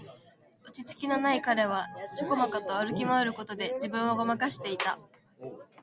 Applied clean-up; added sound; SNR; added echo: none; Wind instrument, woodwind instrument; 17 dB; none.